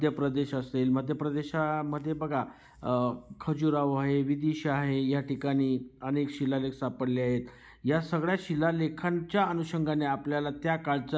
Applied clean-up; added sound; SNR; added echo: none; none; none; none.